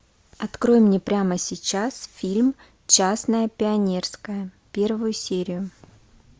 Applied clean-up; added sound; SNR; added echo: none; none; none; none.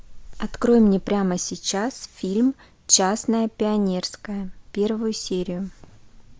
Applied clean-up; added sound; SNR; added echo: none; Wind; 17 dB; none.